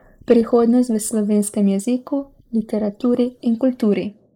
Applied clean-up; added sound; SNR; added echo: neural mask model Resemble Enhance denoiser.